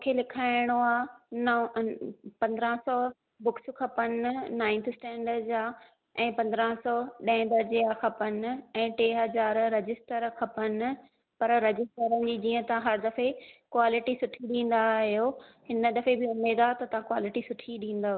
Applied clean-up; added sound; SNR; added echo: none; none; none; none.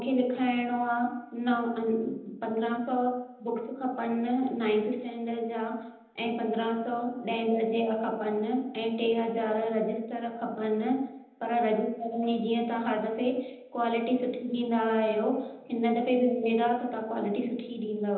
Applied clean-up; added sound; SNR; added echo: none; none; none; reverberation time 0.9 s.